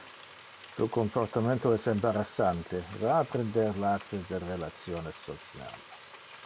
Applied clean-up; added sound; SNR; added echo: none; Frying (food); 18 dB; none.